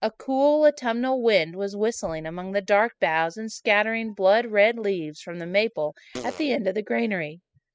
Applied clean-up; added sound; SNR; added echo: classical method spectral subtraction.